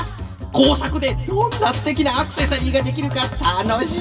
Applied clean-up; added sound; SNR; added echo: none; none; none; reverberation time 2.0 s.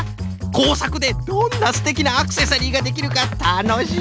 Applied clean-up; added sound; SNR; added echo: none; none; none; none.